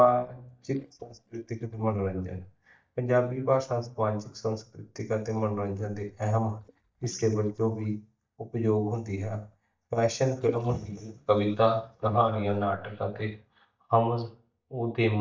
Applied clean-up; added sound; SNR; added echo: neural mask model DeepFilterNet 3.